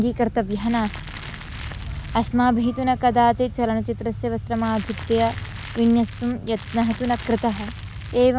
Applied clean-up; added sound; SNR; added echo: none; Crackle; 17 dB; none.